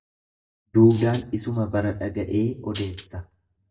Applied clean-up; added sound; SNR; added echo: neural mask model DeepFilterNet 3.